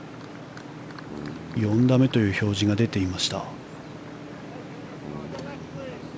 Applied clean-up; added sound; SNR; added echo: none; Bass guitar; 17 dB; none.